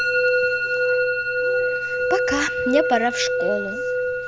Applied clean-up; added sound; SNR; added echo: none; Musical instrument; -5 dB; none.